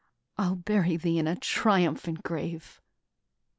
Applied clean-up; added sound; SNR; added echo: none; none; none; none.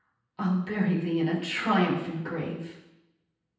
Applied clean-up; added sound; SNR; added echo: none; none; none; reverberation time 0.9 s.